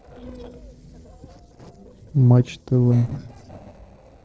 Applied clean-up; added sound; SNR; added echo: neural separator model SepFormer DNS4.